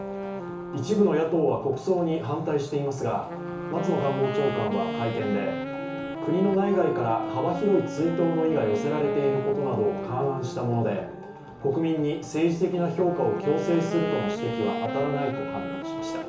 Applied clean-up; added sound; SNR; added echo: none; Wind instrument, woodwind instrument; 7 dB; reverberation time 0.8 s.